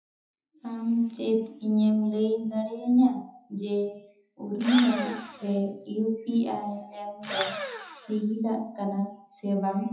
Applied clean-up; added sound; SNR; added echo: classical method WPE with log-MMSE.